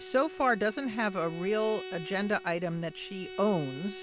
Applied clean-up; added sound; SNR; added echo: none; Bowed string instrument; 13 dB; none.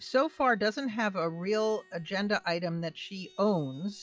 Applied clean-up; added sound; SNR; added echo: classical method log-MMSE.